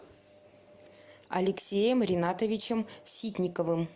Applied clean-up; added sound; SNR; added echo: none; none; none; none.